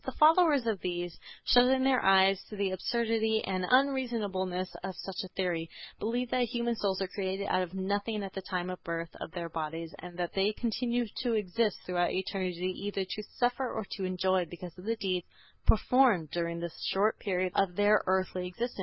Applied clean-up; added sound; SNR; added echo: none; none; none; none.